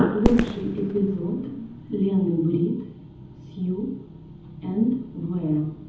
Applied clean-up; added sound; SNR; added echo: none; Fireworks; 4 dB; reverberation time 1.0 s.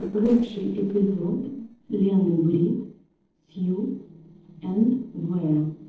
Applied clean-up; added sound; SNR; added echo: neural separator model SepFormer DNS4.